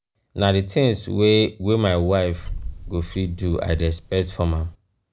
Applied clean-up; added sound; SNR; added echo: none; Bird; 13 dB; none.